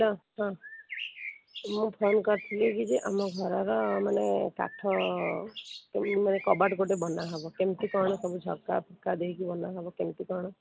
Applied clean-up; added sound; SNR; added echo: none; Bird; 14 dB; none.